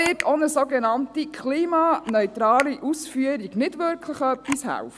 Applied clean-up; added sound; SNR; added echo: none; Finger snapping + Camera; 16 dB; none.